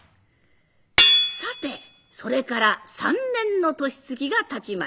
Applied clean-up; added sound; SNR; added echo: none; Hammer / Chink, clink; -1 dB; none.